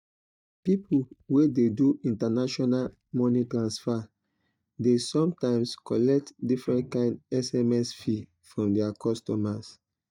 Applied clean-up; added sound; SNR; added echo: neural mask model DeepFilterNet 3.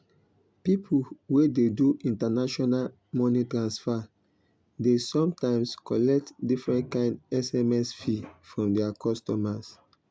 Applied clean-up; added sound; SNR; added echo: none; none; none; none.